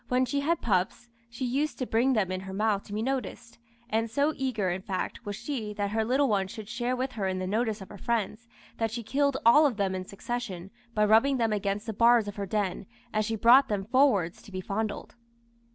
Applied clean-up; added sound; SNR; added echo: none; none; none; none.